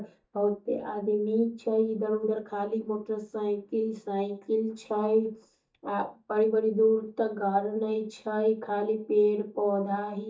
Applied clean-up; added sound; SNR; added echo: neural mask model DeepFilterNet 3.